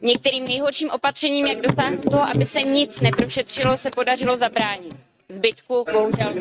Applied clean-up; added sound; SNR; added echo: neural mask model RNNoise.